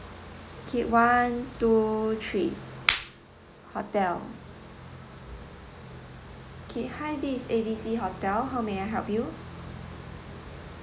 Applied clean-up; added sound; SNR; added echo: none; none; none; none.